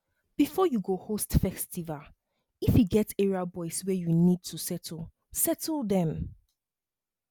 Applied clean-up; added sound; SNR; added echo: none; none; none; none.